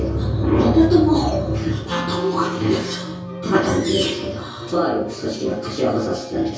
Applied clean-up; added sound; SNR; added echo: none; Wind instrument, woodwind instrument; 12 dB; reverberation time 0.6 s.